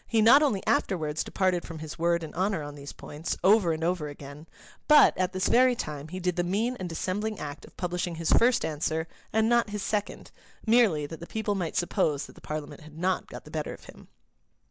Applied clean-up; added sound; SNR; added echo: none; none; none; none.